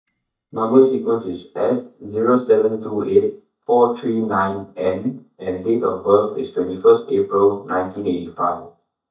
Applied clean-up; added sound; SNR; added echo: neural mask model DeepFilterNet 3.